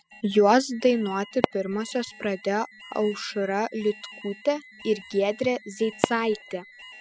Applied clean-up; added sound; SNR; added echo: classical method spectral subtraction.